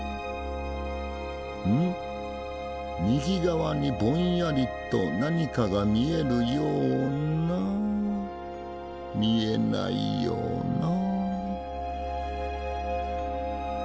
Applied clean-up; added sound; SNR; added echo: none; none; none; none.